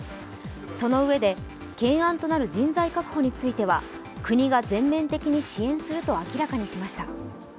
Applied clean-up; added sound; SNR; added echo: none; none; none; none.